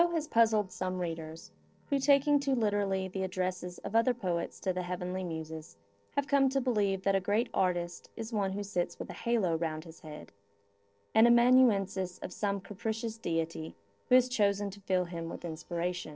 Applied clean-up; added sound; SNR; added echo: neural separator model SepFormer DNS4.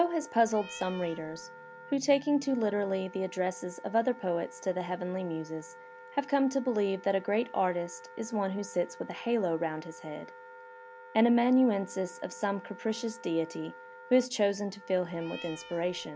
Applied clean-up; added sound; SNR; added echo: none; Wind instrument, woodwind instrument + Cat; 18 dB; none.